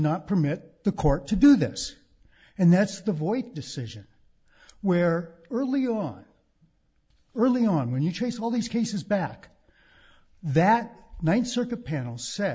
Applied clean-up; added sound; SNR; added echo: none; none; none; none.